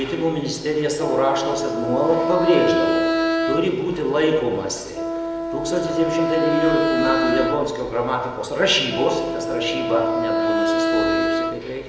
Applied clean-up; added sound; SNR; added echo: none; Wind instrument, woodwind instrument; 1 dB; reverberation time 2.1 s.